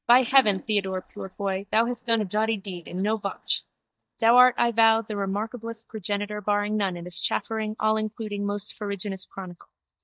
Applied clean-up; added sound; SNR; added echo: neural mask model DeepFilterNet 3.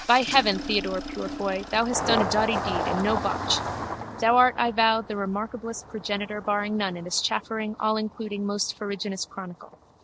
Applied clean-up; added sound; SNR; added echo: none; Engine starting; 7 dB; none.